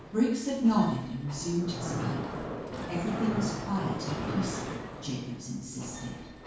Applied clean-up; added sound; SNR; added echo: none; Mechanisms; 5 dB; reverberation time 0.6 s.